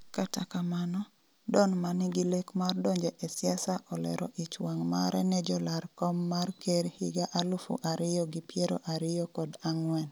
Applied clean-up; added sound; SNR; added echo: none; none; none; none.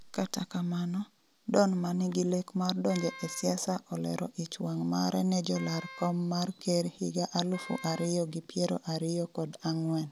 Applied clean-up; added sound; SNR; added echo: none; Wind instrument, woodwind instrument; 17 dB; none.